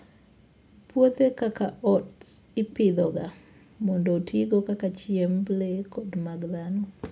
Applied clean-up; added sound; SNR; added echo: none; none; none; none.